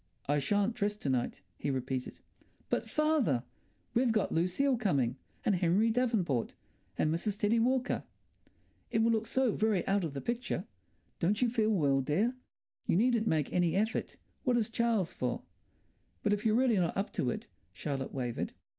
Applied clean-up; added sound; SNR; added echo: none; none; none; none.